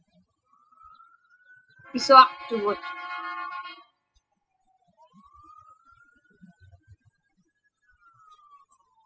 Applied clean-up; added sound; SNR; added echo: classical method spectral subtraction.